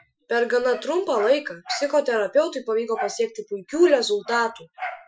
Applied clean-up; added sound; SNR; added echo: classical method Wiener filter.